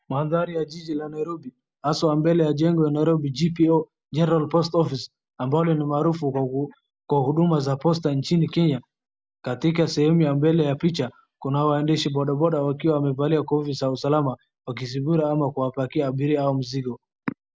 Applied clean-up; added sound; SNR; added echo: none; none; none; none.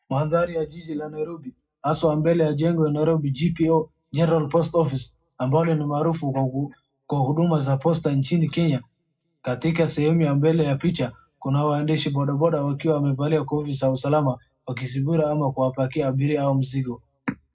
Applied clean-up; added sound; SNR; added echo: none; none; none; reverberation time 0.3 s.